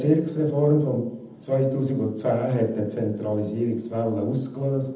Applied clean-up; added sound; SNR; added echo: none; none; none; reverberation time 0.8 s.